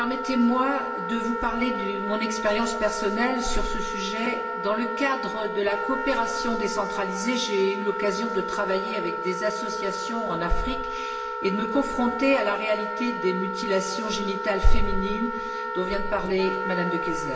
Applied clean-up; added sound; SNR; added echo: none; Wind instrument, woodwind instrument; 5 dB; reverberation time 1.1 s.